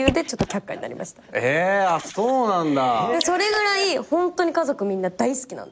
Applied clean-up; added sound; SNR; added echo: neural mask model Resemble Enhance denoiser.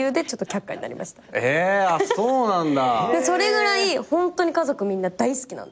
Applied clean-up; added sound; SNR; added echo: none; none; none; none.